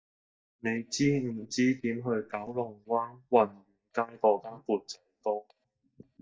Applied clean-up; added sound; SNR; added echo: neural mask model DeepFilterNet 3.